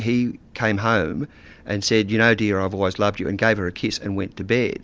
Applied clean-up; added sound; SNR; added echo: none; none; none; none.